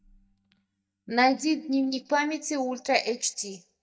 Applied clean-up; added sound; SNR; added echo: neural mask model DeepFilterNet 3.